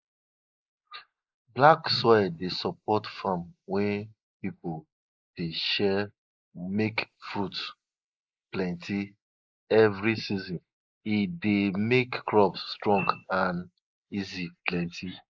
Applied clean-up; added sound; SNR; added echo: neural mask model Resemble Enhance denoiser.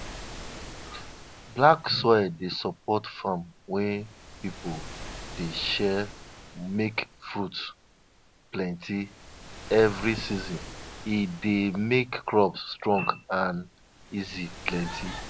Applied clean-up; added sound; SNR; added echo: none; Waves, surf; 15 dB; none.